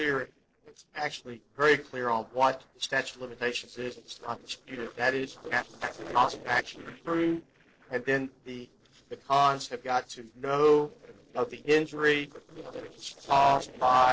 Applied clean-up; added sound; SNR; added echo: neural separator model SepFormer DNS4.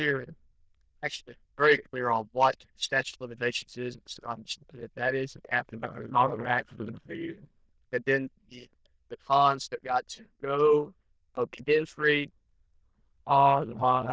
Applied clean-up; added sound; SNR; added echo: neural diffusion model UNIVERSE++.